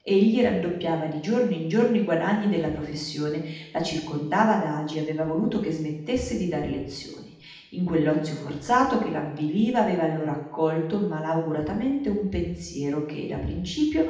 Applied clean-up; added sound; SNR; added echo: none; none; none; reverberation time 0.8 s.